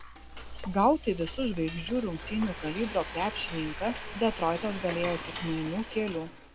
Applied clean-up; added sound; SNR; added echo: none; Frying (food); 9 dB; none.